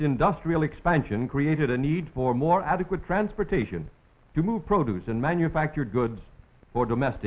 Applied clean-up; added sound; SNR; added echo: none; none; none; none.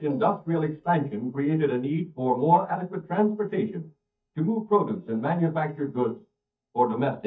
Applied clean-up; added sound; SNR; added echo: neural mask model DeepFilterNet 3.